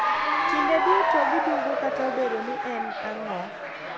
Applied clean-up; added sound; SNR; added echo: none; Applause / Cheering; -4 dB; none.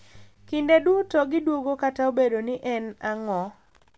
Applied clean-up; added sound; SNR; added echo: none; none; none; none.